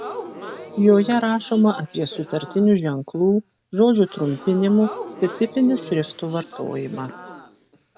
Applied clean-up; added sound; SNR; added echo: none; Crowd / Gasp; 15 dB; none.